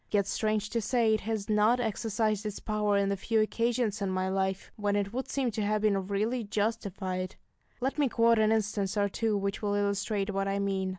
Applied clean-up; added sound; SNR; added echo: none; none; none; none.